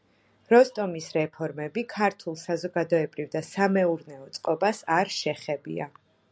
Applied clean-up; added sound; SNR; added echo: none; none; none; none.